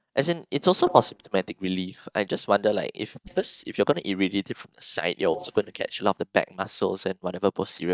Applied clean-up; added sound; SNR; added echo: neural mask model DeepFilterNet 3.